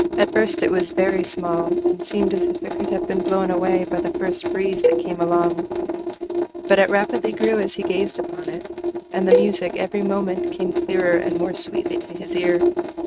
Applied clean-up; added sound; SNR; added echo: neural mask model RNNoise.